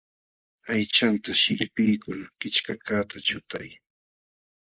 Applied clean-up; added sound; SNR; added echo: neural mask model Resemble Enhance denoiser.